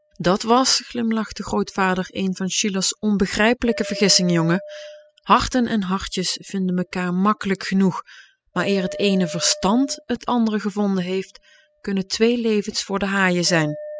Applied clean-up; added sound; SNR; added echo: classical method spectral subtraction.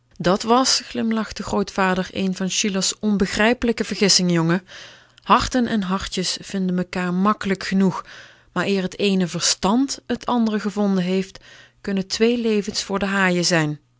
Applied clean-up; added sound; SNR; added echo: none; none; none; none.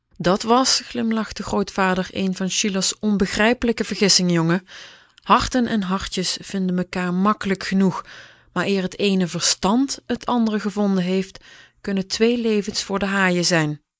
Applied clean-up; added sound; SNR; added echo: neural mask model Resemble Enhance denoiser.